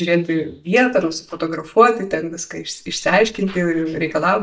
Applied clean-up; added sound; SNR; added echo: neural mask model DeepFilterNet 3.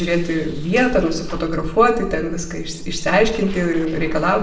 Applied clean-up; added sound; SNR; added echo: neural separator model SepFormer DNS4.